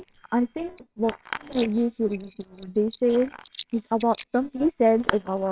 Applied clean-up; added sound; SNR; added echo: neural separator model SepFormer WHAMR!.